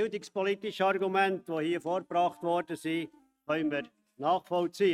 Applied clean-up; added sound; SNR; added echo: neural mask model RNNoise.